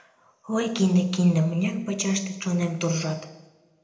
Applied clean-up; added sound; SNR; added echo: none; none; none; reverberation time 0.8 s.